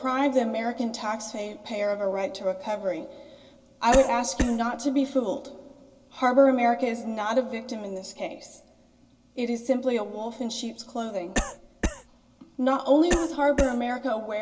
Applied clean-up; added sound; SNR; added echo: none; Cough; 5 dB; reverberation time 0.1 s.